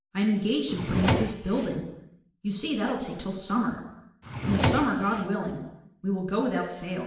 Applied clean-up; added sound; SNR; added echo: none; Drawer open or close; 1 dB; reverberation time 0.9 s.